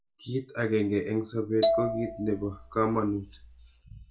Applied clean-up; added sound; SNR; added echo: none; Marimba, xylophone; 2 dB; reverberation time 0.2 s.